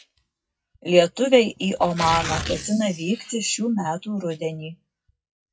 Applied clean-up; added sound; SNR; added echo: classical method WPE with log-MMSE.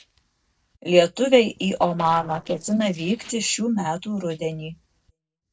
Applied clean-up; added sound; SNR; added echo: neural separator model SepFormer DNS4.